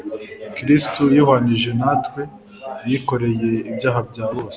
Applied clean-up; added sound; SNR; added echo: none; none; none; none.